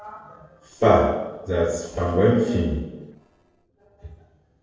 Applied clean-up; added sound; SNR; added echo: neural separator model SepFormer DNS4.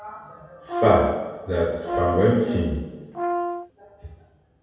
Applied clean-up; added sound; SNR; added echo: none; Brass instrument; 5 dB; reverberation time 1.2 s.